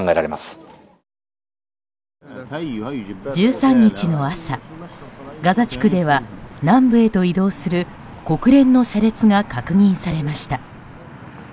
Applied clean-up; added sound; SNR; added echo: none; none; none; none.